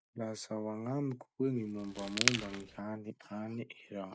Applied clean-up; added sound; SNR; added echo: none; Crackle; -2 dB; none.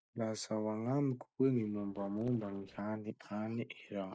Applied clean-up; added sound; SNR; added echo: neural separator model SepFormer DNS4.